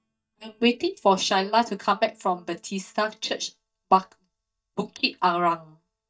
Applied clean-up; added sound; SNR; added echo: neural mask model DeepFilterNet 3.